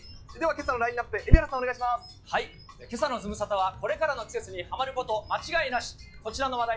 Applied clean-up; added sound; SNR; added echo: classical method log-MMSE.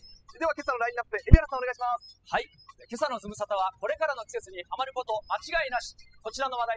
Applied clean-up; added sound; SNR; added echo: classical method spectral subtraction.